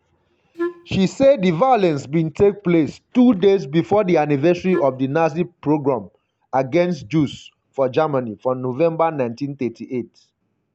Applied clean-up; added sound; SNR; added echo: none; Wind instrument, woodwind instrument; 9 dB; none.